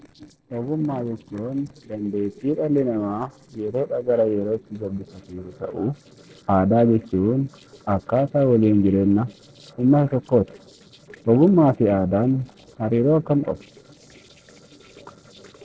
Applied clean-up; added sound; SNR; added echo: neural separator model SepFormer DNS4.